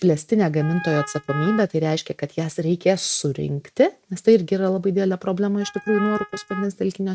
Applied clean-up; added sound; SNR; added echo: neural mask model RNNoise.